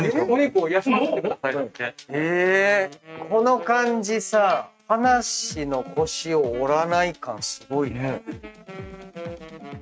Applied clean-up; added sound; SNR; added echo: neural mask model RNNoise.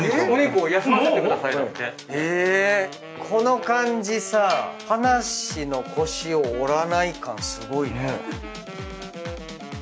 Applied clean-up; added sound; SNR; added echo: none; Wind instrument, woodwind instrument; 16 dB; none.